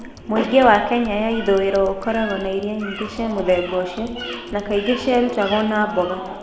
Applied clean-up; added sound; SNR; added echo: none; Typing; 19 dB; reverberation time 0.9 s.